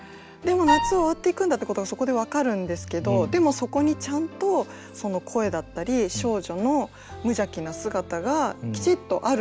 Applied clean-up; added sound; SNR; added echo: none; Wind instrument, woodwind instrument; 0 dB; none.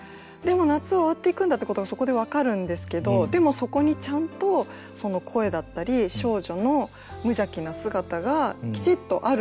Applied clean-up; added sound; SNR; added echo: none; none; none; none.